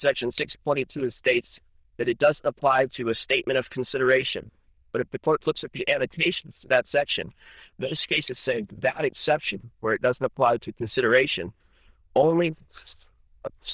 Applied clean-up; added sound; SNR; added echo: neural diffusion model UNIVERSE++.